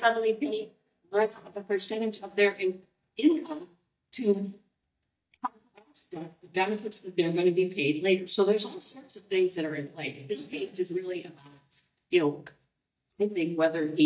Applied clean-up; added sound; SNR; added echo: neural mask model DeepFilterNet 3.